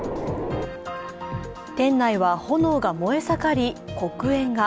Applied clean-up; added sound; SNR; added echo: none; none; none; none.